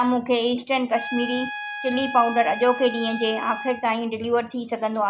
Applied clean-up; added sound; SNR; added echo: none; Trumpet; 10 dB; none.